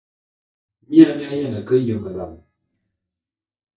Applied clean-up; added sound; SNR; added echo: neural mask model DeepFilterNet 3.